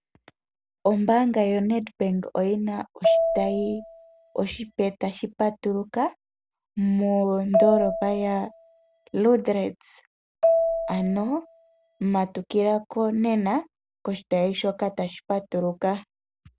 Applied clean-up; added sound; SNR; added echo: none; Marimba, xylophone; 2 dB; none.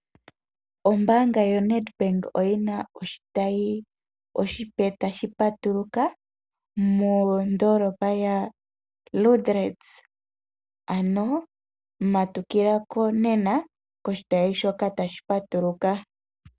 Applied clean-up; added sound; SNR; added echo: none; none; none; none.